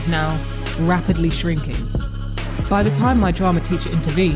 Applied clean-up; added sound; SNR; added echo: none; none; none; none.